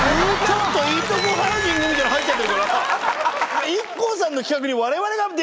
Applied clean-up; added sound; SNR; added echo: none; none; none; none.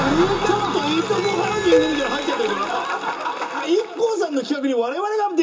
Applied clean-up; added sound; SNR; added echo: none; Cowbell; 5 dB; reverberation time 0.2 s.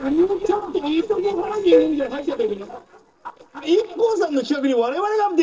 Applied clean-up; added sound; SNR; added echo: neural separator model SepFormer DNS4.